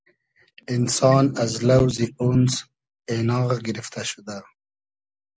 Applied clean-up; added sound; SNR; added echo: none; none; none; none.